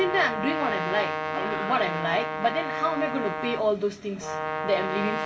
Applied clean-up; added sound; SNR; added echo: none; Brass instrument; 3 dB; reverberation time 0.2 s.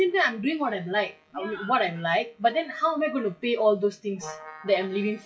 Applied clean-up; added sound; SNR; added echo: classical method WPE with log-MMSE.